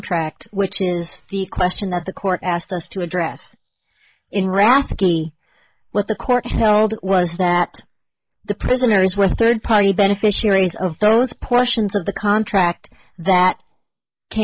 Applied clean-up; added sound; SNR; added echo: neural mask model Resemble Enhance denoiser.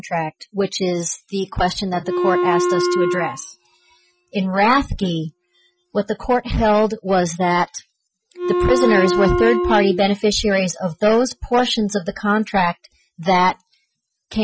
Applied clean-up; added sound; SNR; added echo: classical method Wiener filter.